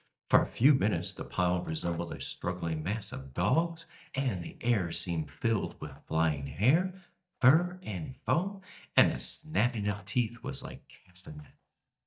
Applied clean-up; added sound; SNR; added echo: neural mask model DeepFilterNet 3.